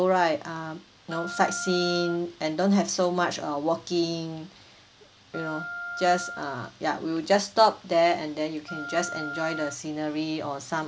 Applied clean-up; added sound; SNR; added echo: none; Wind instrument, woodwind instrument; 11 dB; none.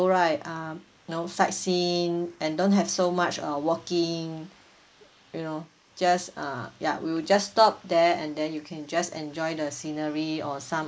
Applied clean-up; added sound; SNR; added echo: neural mask model Resemble Enhance denoiser.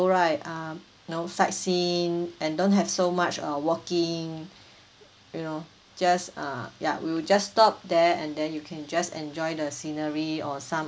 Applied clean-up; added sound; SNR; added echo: none; none; none; none.